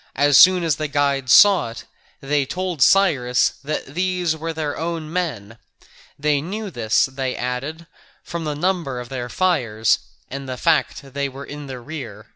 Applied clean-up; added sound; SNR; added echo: none; none; none; none.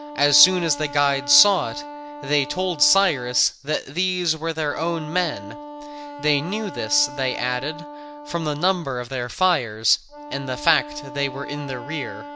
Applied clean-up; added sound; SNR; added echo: none; Wind instrument, woodwind instrument; 13 dB; none.